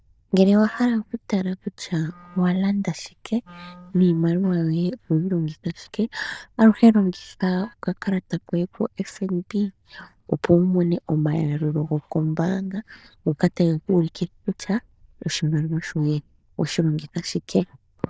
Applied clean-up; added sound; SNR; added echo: neural diffusion model UNIVERSE++.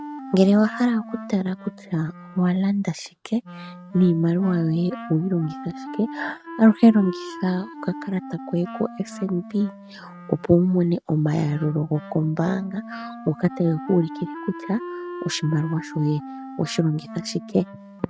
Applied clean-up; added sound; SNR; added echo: neural mask model RNNoise.